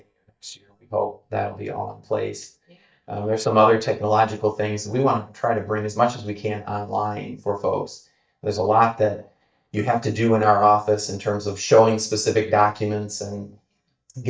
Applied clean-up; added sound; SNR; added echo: neural mask model DeepFilterNet 3.